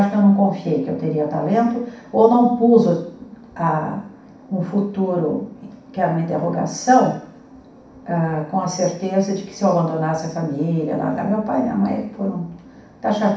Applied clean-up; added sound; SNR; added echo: none; none; none; reverberation time 0.6 s.